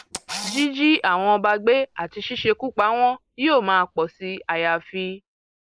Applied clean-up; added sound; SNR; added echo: neural mask model Resemble Enhance denoiser.